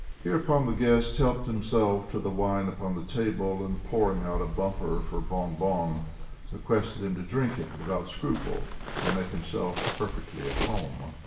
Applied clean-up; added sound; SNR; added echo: none; Waves, surf; 5 dB; reverberation time 0.8 s.